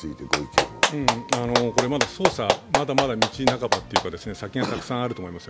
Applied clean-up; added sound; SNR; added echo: none; Clapping; -2 dB; none.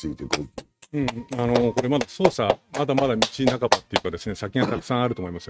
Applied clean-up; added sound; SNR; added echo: neural mask model RNNoise.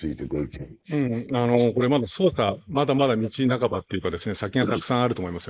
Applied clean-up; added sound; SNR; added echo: neural mask model Resemble Enhance denoiser.